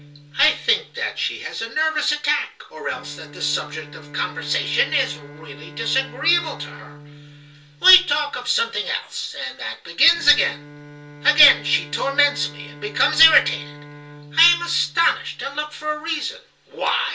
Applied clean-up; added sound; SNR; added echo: none; Bowed string instrument; 19 dB; reverberation time 0.2 s.